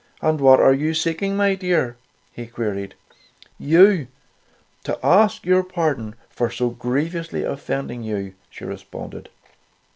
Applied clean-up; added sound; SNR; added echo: none; none; none; none.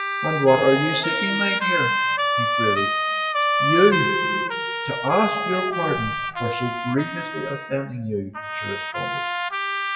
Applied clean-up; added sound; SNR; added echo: classical method WPE with log-MMSE.